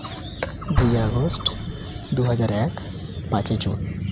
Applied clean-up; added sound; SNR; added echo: none; Explosion; 7 dB; none.